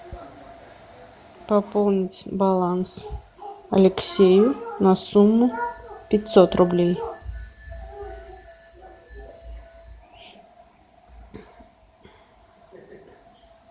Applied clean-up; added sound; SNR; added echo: none; none; none; none.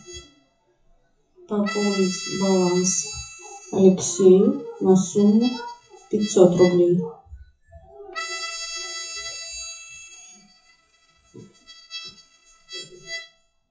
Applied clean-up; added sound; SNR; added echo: classical method WPE with log-MMSE.